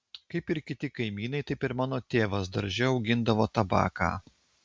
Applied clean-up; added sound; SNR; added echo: none; none; none; none.